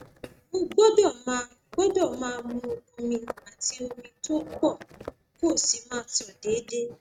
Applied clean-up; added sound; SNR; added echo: neural mask model RNNoise.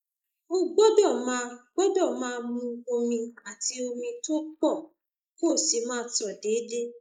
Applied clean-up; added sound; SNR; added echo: neural mask model Resemble Enhance denoiser.